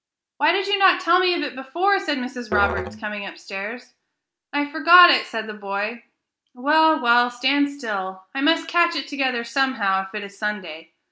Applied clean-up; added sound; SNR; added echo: none; Musical instrument; 11 dB; none.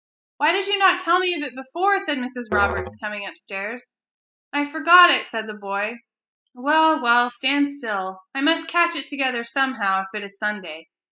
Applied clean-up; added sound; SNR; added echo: classical method spectral subtraction.